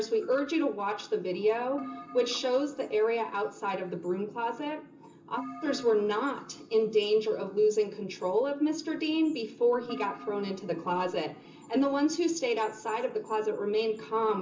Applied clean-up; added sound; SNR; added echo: none; Keyboard (musical); 17 dB; reverberation time 0.2 s.